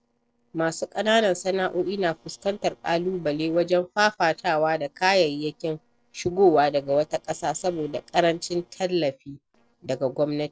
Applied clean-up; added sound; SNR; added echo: neural separator model SepFormer DNS4.